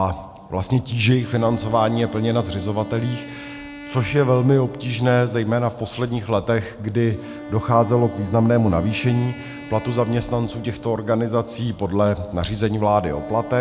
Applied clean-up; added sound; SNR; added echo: none; Wind instrument, woodwind instrument; 16 dB; none.